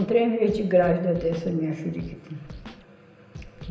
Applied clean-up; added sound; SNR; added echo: none; Scratching (performance technique); 18 dB; reverberation time 0.9 s.